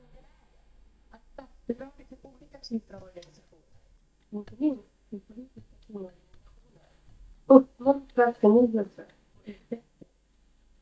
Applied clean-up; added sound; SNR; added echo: neural mask model DeepFilterNet 3.